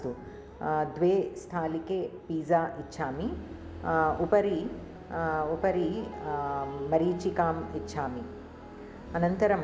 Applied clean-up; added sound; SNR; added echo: none; Guitar; 17 dB; none.